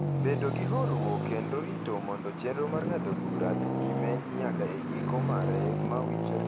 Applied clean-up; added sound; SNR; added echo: none; Traffic noise, roadway noise; -4 dB; none.